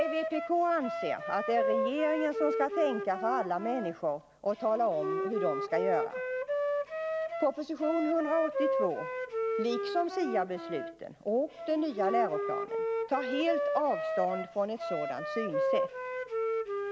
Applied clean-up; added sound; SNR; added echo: none; Wind instrument, woodwind instrument; 2 dB; none.